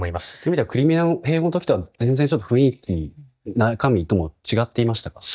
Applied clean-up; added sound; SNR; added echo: neural mask model DeepFilterNet 3.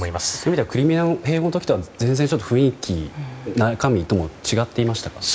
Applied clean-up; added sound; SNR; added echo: none; none; none; none.